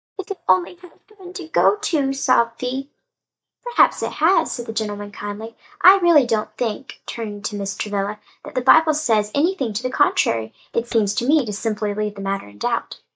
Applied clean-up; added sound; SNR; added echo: neural mask model DeepFilterNet 3.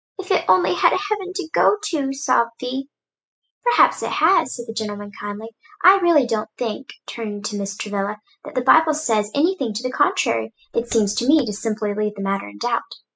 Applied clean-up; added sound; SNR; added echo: classical method spectral subtraction.